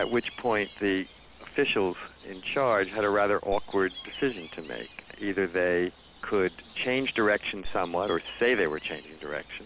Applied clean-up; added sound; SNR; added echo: none; Gull, seagull; 15 dB; none.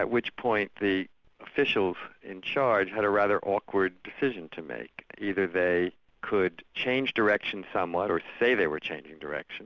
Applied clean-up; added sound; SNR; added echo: none; none; none; none.